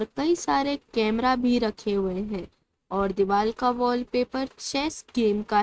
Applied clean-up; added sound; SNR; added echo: neural mask model RNNoise.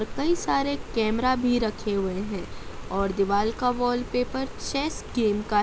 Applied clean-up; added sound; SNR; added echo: none; Rain; 9 dB; none.